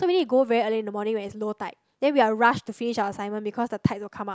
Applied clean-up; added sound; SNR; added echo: none; none; none; none.